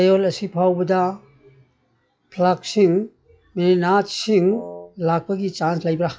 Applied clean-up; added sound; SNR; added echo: classical method log-MMSE.